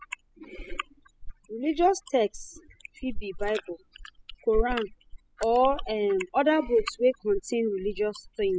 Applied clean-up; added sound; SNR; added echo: classical method spectral subtraction.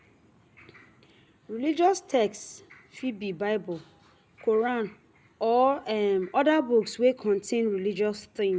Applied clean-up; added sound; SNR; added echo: none; none; none; none.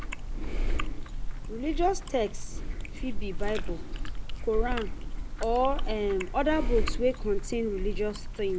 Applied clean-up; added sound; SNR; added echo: none; Chewing, mastication; -2 dB; none.